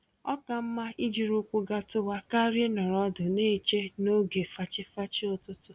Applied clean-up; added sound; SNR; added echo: none; none; none; none.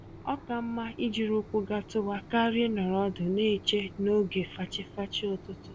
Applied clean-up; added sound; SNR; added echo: none; Mechanisms; 17 dB; none.